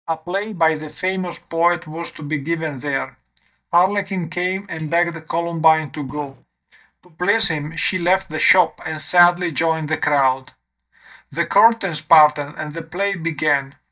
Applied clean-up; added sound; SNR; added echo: neural mask model DeepFilterNet 3.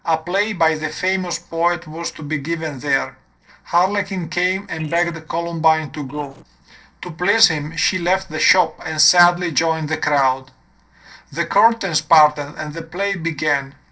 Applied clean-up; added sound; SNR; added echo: neural separator model SepFormer DNS4.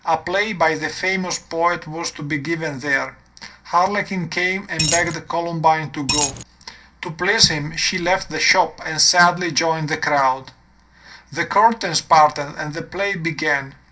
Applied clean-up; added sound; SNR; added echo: none; Coin (dropping); 1 dB; reverberation time 0.3 s.